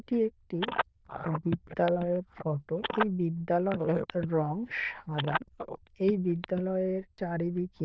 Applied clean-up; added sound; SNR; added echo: neural diffusion model UNIVERSE++.